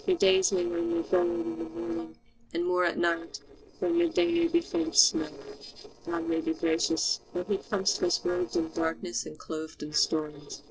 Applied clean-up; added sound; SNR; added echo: neural separator model SepFormer DNS4.